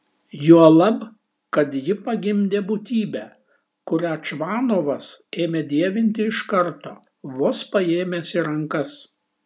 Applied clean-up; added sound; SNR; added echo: none; none; none; none.